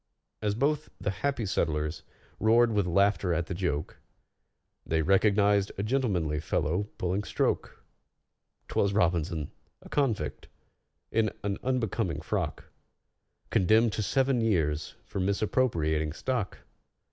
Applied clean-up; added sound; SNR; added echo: none; none; none; none.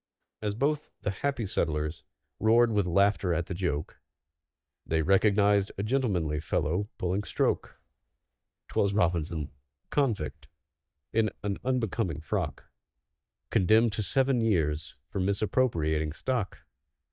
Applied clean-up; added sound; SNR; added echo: neural mask model DeepFilterNet 3.